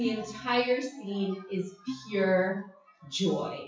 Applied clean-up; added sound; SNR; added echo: classical method WPE with log-MMSE.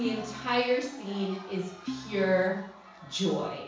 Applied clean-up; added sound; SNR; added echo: none; Organ; 12 dB; reverberation time 0.7 s.